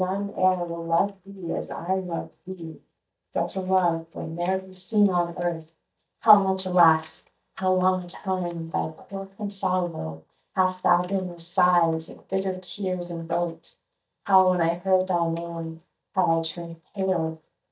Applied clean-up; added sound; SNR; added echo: neural mask model DeepFilterNet 3.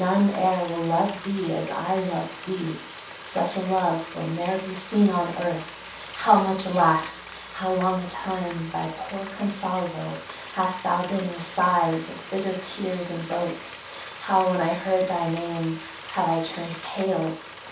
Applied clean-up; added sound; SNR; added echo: none; Frying (food); 14 dB; reverberation time 0.7 s.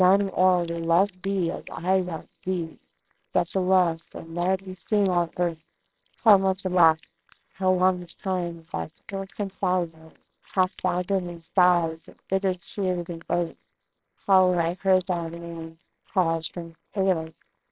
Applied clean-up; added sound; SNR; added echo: neural separator model SepFormer WHAMR!.